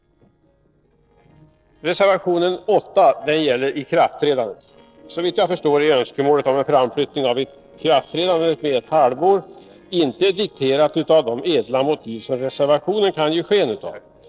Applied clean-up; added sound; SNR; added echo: neural separator model SepFormer DNS4.